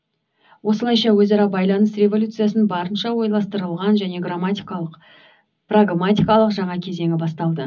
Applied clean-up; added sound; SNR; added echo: none; none; none; reverberation time 0.4 s.